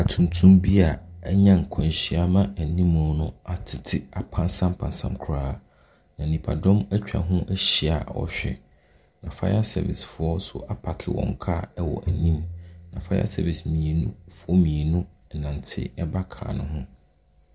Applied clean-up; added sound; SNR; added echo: none; Bowed string instrument; 11 dB; none.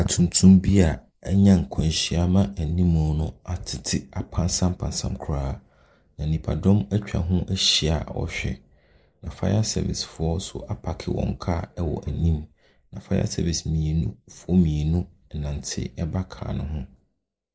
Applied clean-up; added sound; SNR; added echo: neural mask model Resemble Enhance denoiser.